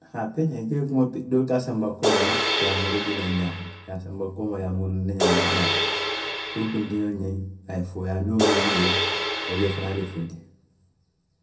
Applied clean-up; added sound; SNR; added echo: none; Crash cymbal; -2 dB; reverberation time 0.3 s.